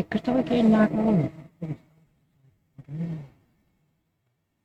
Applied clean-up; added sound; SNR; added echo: neural mask model RNNoise.